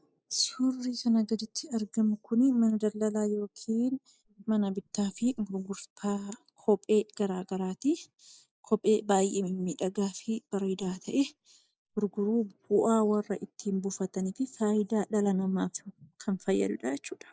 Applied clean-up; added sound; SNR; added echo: neural mask model Resemble Enhance denoiser.